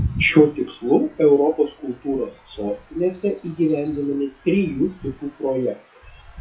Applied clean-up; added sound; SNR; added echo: classical method WPE with log-MMSE.